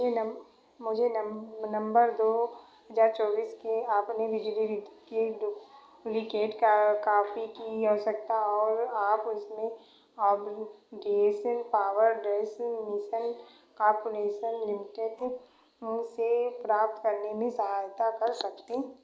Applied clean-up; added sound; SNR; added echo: neural mask model Resemble Enhance denoiser.